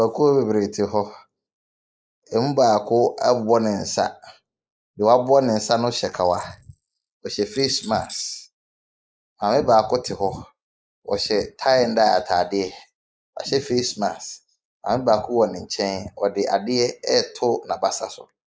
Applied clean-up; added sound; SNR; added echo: neural mask model Resemble Enhance denoiser.